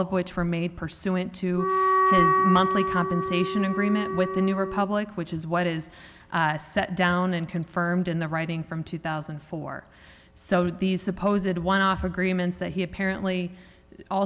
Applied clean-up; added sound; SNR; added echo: none; Wind instrument, woodwind instrument; -1 dB; none.